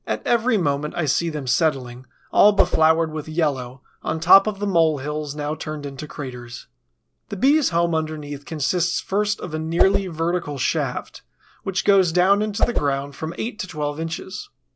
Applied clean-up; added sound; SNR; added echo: none; Whoosh, swoosh, swish; -2 dB; none.